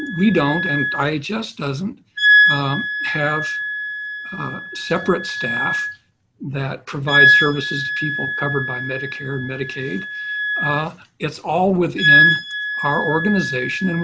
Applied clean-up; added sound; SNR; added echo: none; Wind instrument, woodwind instrument; -2 dB; none.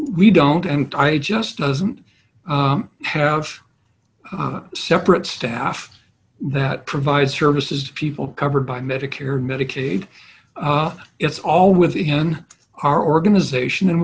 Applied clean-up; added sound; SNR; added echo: none; none; none; none.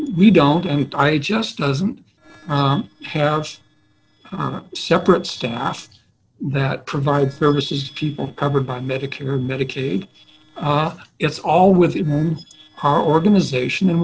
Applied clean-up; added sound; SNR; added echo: neural separator model SepFormer DNS4.